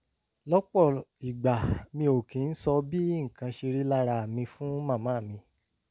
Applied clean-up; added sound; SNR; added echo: none; none; none; none.